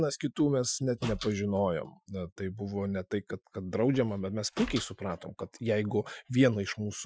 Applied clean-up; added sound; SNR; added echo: classical method Wiener filter.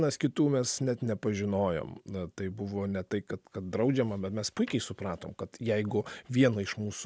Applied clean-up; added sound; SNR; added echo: none; none; none; none.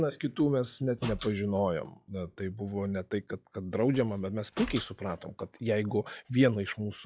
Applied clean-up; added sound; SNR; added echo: classical method log-MMSE.